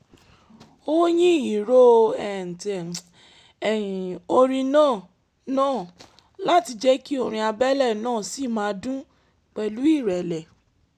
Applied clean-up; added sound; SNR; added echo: none; none; none; none.